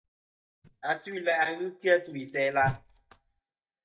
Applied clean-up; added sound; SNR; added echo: neural mask model DeepFilterNet 3.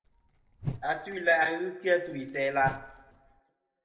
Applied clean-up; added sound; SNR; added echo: neural separator model SepFormer DNS4.